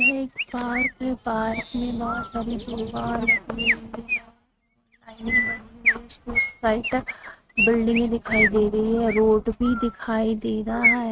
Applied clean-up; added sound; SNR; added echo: neural mask model RNNoise.